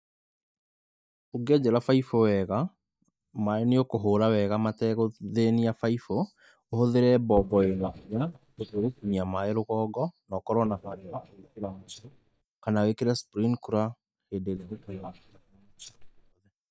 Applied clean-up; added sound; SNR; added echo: neural mask model DeepFilterNet 3.